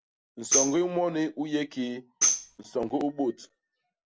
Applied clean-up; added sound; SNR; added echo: none; Tambourine; 0 dB; none.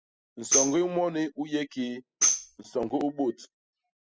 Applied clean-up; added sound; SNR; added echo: classical method spectral subtraction.